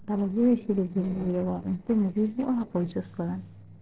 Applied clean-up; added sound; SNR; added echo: neural separator model SepFormer DNS4.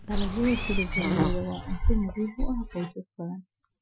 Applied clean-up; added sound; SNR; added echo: classical method Wiener filter.